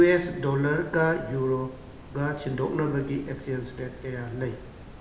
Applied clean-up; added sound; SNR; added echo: none; Water; 17 dB; reverberation time 0.8 s.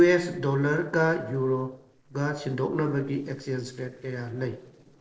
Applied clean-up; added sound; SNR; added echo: neural separator model SepFormer DNS4.